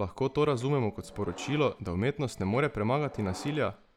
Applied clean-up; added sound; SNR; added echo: none; Subway, metro, underground; 18 dB; none.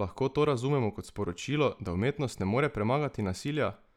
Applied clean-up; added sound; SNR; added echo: none; none; none; none.